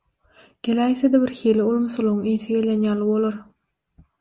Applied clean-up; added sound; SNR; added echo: none; none; none; none.